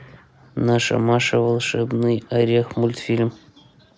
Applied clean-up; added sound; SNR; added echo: none; none; none; none.